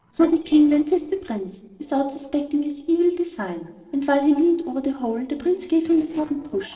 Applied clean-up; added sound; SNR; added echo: neural separator model SepFormer DNS4.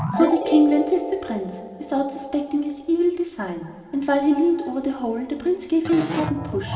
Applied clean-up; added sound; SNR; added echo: none; Keyboard (musical); 9 dB; reverberation time 2.1 s.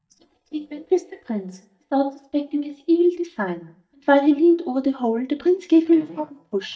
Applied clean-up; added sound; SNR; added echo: neural mask model DeepFilterNet 3.